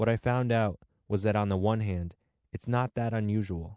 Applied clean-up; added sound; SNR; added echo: none; none; none; none.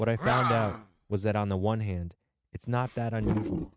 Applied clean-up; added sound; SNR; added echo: neural mask model RNNoise.